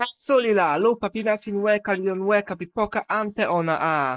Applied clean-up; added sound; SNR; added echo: neural mask model Resemble Enhance denoiser.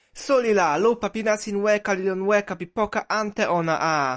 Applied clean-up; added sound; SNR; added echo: none; none; none; none.